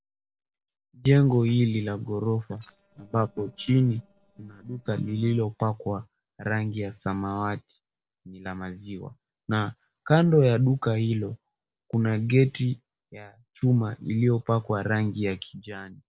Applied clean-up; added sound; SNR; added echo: neural separator model SepFormer DNS4.